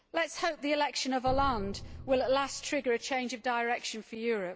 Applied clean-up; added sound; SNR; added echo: none; Drum; 12 dB; none.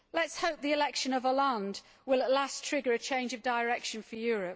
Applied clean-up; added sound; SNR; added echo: none; none; none; none.